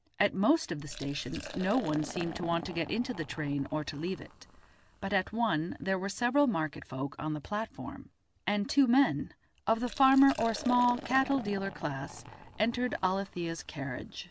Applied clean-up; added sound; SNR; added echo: none; Liquid; 16 dB; none.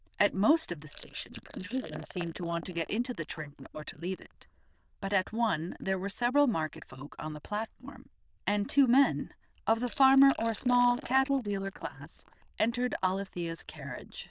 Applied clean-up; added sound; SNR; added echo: neural diffusion model UNIVERSE++.